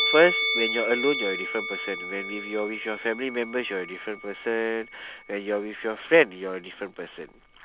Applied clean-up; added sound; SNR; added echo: none; Musical instrument; 5 dB; none.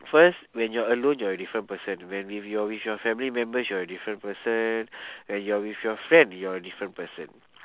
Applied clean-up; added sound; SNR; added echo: none; none; none; none.